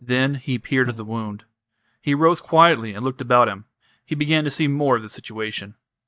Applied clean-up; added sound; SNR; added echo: neural mask model DeepFilterNet 3.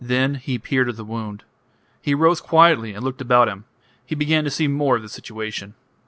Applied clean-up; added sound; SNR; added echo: none; none; none; none.